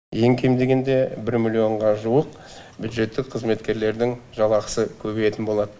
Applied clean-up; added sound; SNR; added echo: none; none; none; none.